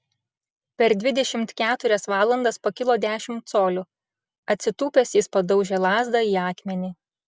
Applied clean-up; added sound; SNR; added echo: none; none; none; none.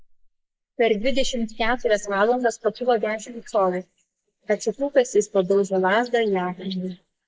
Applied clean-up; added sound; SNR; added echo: neural mask model Resemble Enhance denoiser.